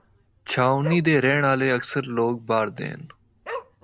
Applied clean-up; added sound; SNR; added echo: none; Dog; 17 dB; none.